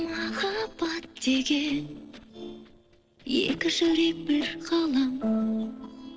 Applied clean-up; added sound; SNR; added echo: neural separator model SepFormer DNS4.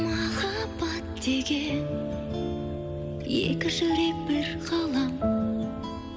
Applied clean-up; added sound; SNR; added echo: none; none; none; none.